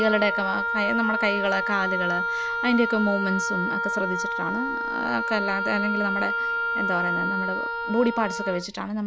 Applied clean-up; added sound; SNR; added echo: none; Wind instrument, woodwind instrument; 0 dB; none.